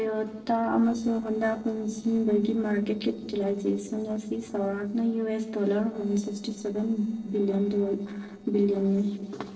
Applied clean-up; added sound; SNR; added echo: neural separator model SepFormer DNS4.